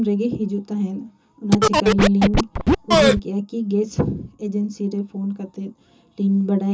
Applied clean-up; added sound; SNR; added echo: none; Scratching (performance technique); -5 dB; reverberation time 0.2 s.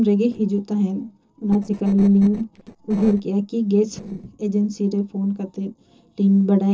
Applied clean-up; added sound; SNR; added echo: neural separator model SepFormer DNS4.